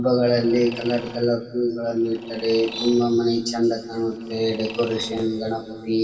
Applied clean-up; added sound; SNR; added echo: none; Mechanisms; 18 dB; reverberation time 2.4 s.